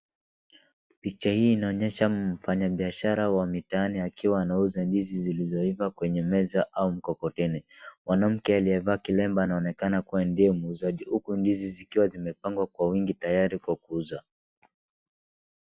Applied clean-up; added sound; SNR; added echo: none; none; none; none.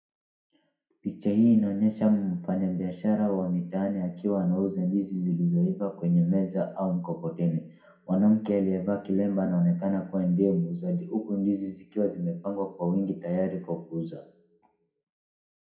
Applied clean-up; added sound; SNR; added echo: none; none; none; reverberation time 0.5 s.